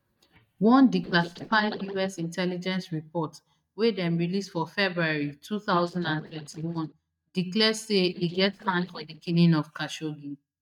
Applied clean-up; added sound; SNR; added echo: neural mask model DeepFilterNet 3.